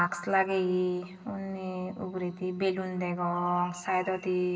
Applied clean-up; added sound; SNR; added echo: none; none; none; reverberation time 2.4 s.